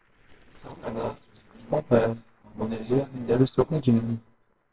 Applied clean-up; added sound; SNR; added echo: neural separator model SepFormer WHAMR!.